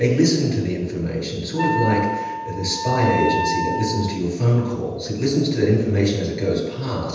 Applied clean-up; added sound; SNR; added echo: none; Wind instrument, woodwind instrument; 4 dB; reverberation time 1.1 s.